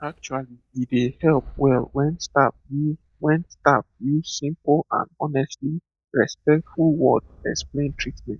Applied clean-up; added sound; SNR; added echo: neural mask model DeepFilterNet 3.